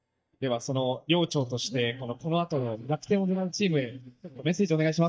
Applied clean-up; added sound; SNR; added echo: neural mask model DeepFilterNet 3.